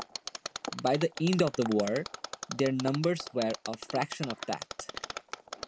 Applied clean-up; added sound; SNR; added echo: none; Mechanisms; 9 dB; none.